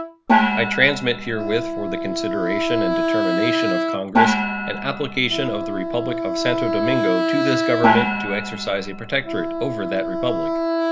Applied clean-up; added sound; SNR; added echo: none; Wind instrument, woodwind instrument + Gong; -3 dB; none.